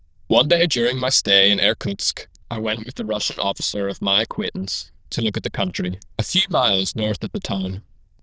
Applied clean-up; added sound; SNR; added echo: neural diffusion model UNIVERSE++.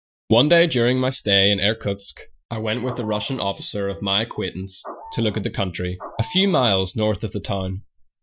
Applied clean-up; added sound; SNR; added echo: classical method Wiener filter.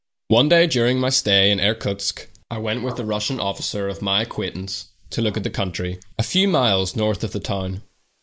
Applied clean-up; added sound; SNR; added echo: neural mask model Resemble Enhance denoiser.